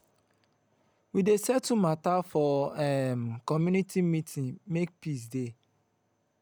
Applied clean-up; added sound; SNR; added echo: none; none; none; none.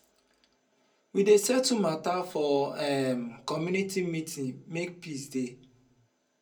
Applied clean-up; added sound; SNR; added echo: none; none; none; reverberation time 0.2 s.